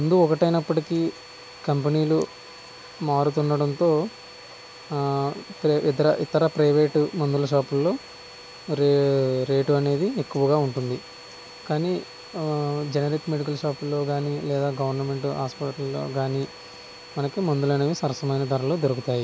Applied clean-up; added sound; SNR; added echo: none; Domestic sounds, home sounds; 19 dB; none.